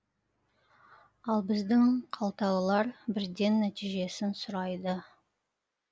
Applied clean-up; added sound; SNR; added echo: neural mask model Resemble Enhance denoiser.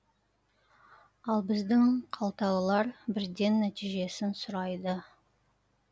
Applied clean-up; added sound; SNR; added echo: none; none; none; none.